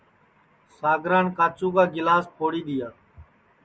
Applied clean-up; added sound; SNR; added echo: none; none; none; none.